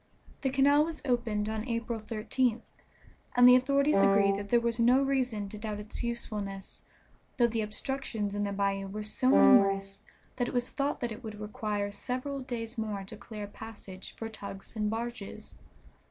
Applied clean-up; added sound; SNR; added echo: none; Wind instrument, woodwind instrument; -2 dB; none.